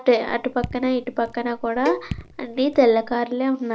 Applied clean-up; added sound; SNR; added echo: none; Cowbell + Raindrop / Drip; 13 dB; none.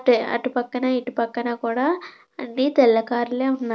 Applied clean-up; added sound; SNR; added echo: none; none; none; none.